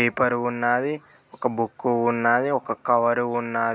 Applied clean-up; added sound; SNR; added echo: none; none; none; none.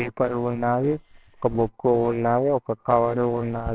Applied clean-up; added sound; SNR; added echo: neural separator model SepFormer WHAMR!.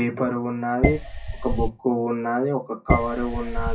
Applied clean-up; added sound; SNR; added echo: classical method WPE with log-MMSE.